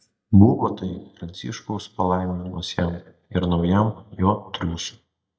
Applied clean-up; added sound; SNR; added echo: neural mask model DeepFilterNet 3.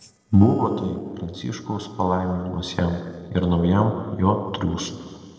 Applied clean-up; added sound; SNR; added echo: neural separator model SepFormer DNS4.